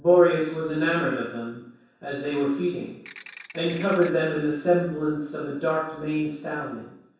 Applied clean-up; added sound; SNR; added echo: none; Ratchet, pawl / Percussion; 19 dB; reverberation time 0.7 s.